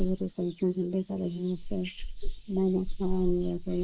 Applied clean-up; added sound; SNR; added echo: neural mask model Resemble Enhance denoiser.